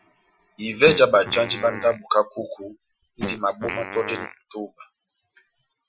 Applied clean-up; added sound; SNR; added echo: classical method Wiener filter.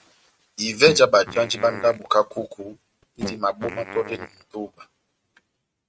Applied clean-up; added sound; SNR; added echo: neural mask model RNNoise.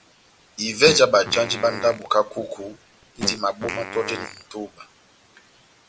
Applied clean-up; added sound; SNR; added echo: none; Fart; 12 dB; none.